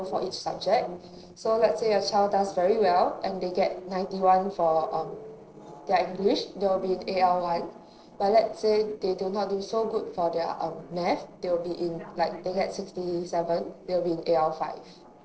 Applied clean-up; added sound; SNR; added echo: neural separator model SepFormer DNS4.